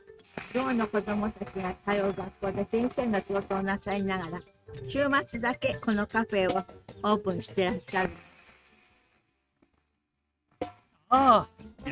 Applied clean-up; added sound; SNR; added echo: neural mask model RNNoise.